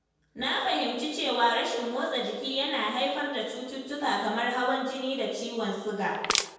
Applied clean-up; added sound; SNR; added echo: none; Crushing; 0 dB; reverberation time 1.1 s.